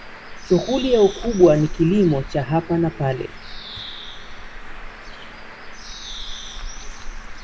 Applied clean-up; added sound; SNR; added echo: none; Bird; 11 dB; none.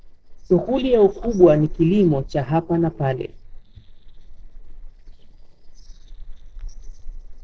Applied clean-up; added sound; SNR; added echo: neural separator model SepFormer DNS4.